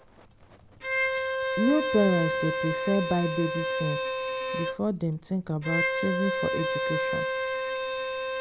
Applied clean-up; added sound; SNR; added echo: none; Bowed string instrument; 0 dB; none.